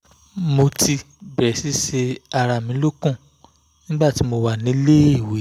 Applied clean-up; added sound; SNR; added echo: none; none; none; none.